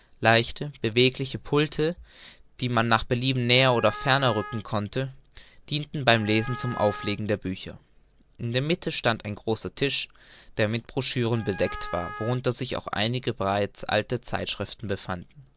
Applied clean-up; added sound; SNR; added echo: none; Wind instrument, woodwind instrument; 14 dB; none.